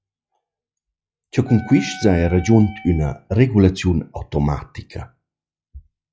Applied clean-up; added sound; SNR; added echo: classical method log-MMSE.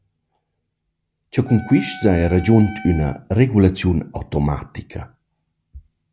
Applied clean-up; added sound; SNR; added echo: none; Wind instrument, woodwind instrument; 17 dB; none.